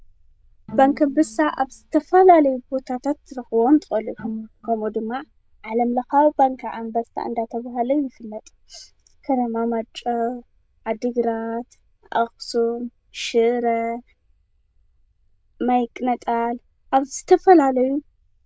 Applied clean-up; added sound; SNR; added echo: neural diffusion model UNIVERSE++.